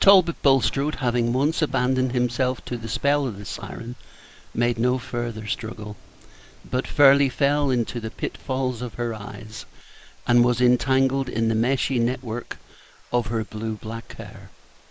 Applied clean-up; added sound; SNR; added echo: neural mask model Resemble Enhance denoiser.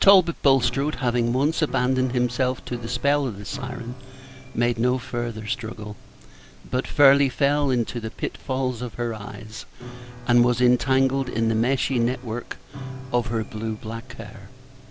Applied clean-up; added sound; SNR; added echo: none; Piano; 17 dB; none.